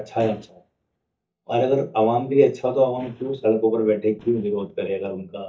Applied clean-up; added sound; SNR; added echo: neural mask model DeepFilterNet 3.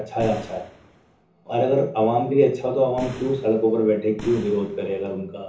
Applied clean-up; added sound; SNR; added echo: none; Boom; 17 dB; reverberation time 0.7 s.